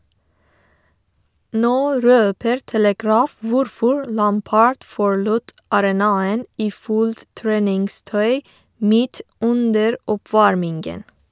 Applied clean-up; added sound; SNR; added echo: none; none; none; none.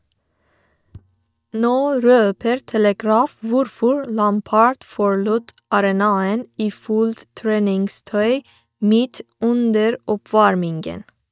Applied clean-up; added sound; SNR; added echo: neural mask model DeepFilterNet 3.